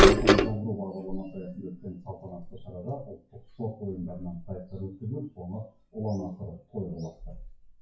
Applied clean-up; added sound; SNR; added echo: classical method WPE with log-MMSE.